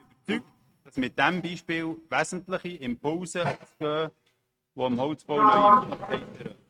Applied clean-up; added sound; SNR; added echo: neural mask model RNNoise.